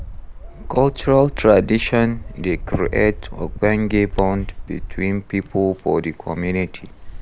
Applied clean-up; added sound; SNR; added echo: none; Bird; 11 dB; none.